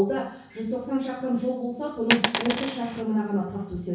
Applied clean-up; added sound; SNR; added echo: none; Coin (dropping); 1 dB; reverberation time 0.6 s.